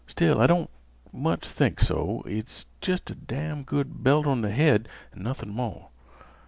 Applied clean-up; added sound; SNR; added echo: none; none; none; none.